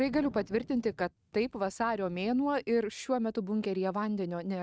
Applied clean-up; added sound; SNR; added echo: neural mask model RNNoise.